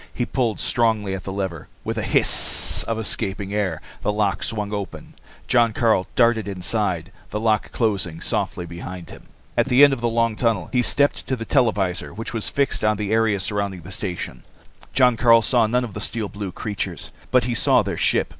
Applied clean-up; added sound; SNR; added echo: none; none; none; none.